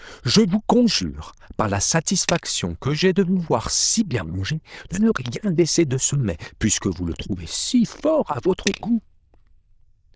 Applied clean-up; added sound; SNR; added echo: neural diffusion model UNIVERSE++.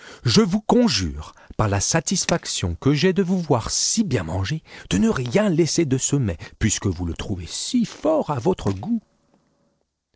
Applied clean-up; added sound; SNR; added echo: neural separator model SepFormer DNS4.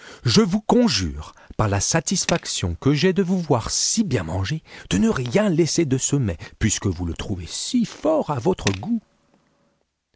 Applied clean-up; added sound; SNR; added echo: none; Tools; 14 dB; none.